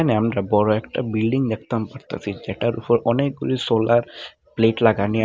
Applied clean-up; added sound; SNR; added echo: none; none; none; none.